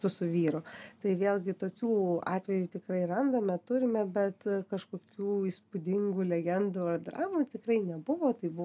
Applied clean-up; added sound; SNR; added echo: none; none; none; none.